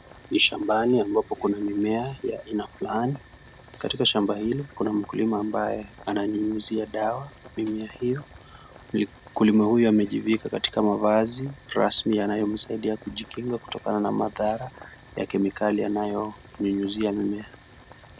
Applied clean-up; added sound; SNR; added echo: none; Boiling; 18 dB; none.